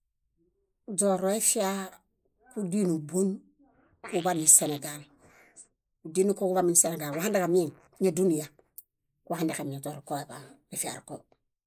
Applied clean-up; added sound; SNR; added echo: neural mask model Resemble Enhance denoiser.